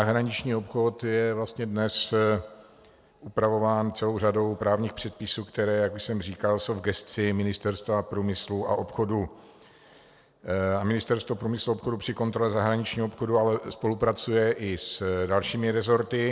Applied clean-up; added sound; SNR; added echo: none; none; none; none.